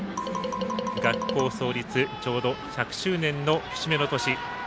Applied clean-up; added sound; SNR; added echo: none; Marimba, xylophone; 5 dB; none.